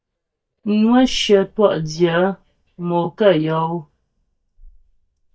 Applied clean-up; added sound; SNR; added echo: neural mask model DeepFilterNet 3.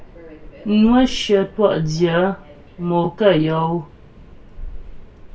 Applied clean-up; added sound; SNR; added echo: none; Subway, metro, underground; 16 dB; reverberation time 0.2 s.